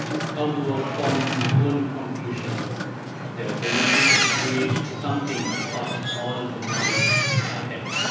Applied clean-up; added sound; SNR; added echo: none; Boat, Water vehicle; -5 dB; reverberation time 1.1 s.